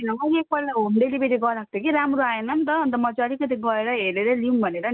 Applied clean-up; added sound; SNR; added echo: none; none; none; none.